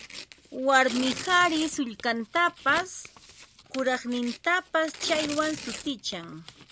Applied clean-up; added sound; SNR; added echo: none; Tearing; 13 dB; none.